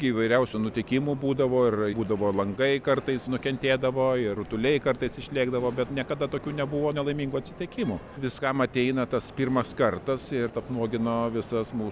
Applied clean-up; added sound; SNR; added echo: none; none; none; none.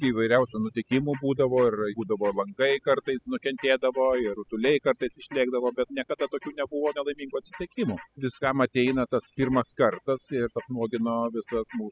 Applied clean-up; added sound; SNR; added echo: classical method spectral subtraction.